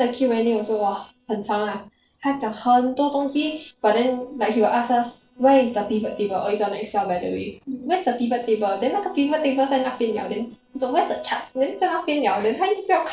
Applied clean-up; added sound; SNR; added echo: neural separator model SepFormer DNS4.